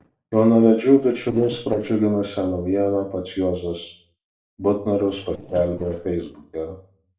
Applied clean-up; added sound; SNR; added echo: neural separator model SepFormer DNS4.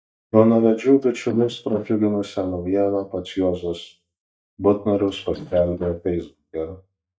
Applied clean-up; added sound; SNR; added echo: neural mask model DeepFilterNet 3.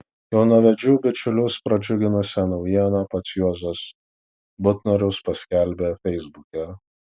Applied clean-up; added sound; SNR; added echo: none; none; none; none.